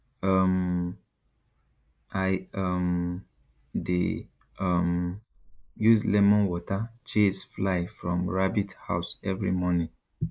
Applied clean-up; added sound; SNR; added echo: neural mask model Resemble Enhance denoiser.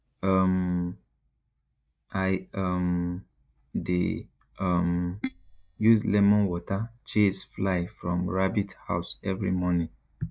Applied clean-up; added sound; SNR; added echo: neural mask model DeepFilterNet 3.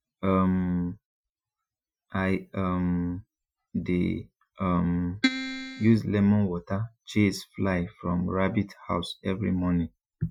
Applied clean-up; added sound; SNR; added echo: classical method Wiener filter.